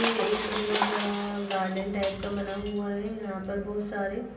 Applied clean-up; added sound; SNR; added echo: none; Crushing; 4 dB; reverberation time 0.6 s.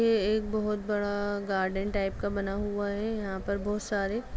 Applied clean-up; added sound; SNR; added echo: none; none; none; none.